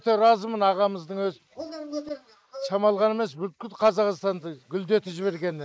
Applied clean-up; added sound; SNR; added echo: neural mask model Resemble Enhance denoiser.